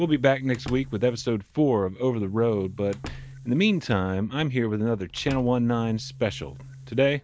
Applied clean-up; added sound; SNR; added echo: none; Boom + Slam; 18 dB; none.